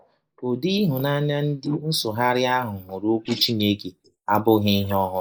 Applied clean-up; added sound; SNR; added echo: neural mask model Resemble Enhance denoiser.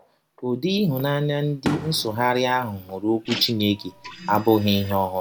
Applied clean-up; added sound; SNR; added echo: none; Printer + Fireworks; 13 dB; none.